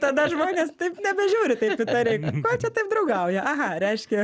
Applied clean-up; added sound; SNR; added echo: none; none; none; none.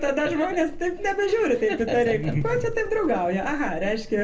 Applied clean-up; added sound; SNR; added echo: none; Livestock, farm animals, working animals; 12 dB; reverberation time 0.3 s.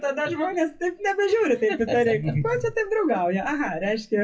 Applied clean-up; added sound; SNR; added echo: classical method WPE with log-MMSE.